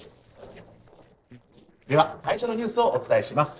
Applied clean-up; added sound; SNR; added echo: neural separator model SepFormer DNS4.